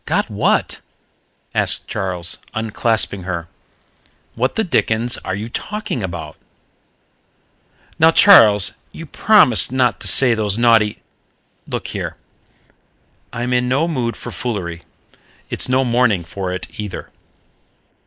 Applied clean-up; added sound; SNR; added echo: neural mask model Resemble Enhance denoiser.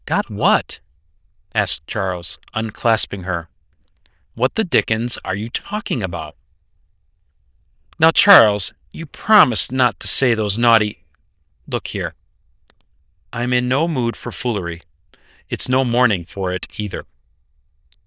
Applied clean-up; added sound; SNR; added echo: neural diffusion model UNIVERSE++.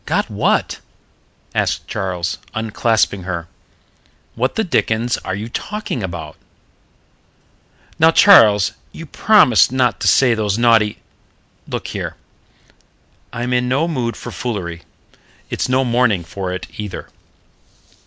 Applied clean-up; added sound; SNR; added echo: none; none; none; none.